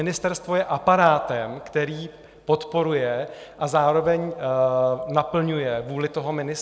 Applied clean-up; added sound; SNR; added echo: none; none; none; none.